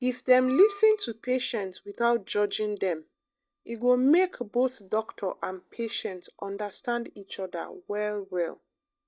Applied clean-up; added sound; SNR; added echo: neural mask model DeepFilterNet 3.